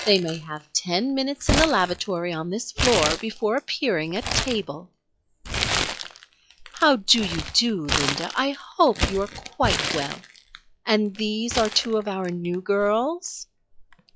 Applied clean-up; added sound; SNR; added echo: classical method log-MMSE.